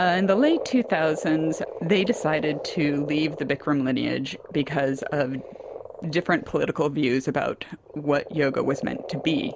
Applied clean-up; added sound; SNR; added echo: none; Frog; 12 dB; none.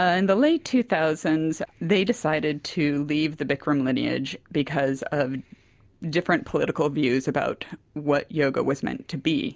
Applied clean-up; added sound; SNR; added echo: none; none; none; none.